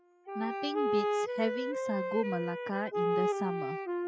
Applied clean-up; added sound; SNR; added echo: classical method spectral subtraction.